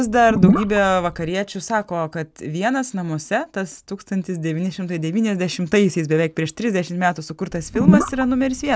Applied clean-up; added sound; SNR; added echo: none; Gurgling / Liquid; -2 dB; none.